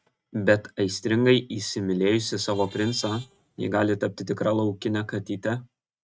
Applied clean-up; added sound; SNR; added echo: neural mask model RNNoise.